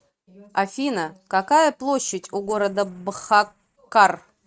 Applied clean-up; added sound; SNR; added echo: neural mask model RNNoise.